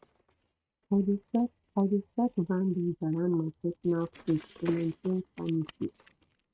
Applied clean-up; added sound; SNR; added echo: neural mask model RNNoise.